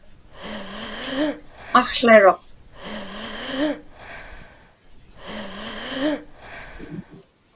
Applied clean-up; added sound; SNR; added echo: none; Breathing; 7 dB; none.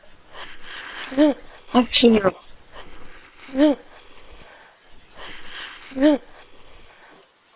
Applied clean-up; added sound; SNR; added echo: neural separator model SepFormer WHAM!.